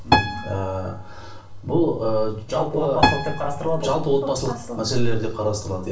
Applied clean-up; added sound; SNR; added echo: none; Piano; 5 dB; reverberation time 0.3 s.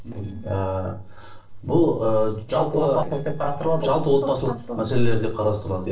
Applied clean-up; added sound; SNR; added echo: neural separator model SepFormer DNS4.